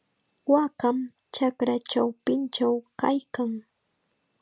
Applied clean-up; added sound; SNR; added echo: none; none; none; none.